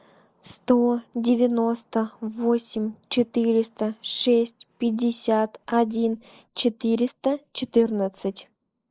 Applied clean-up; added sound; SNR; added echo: neural mask model Resemble Enhance denoiser.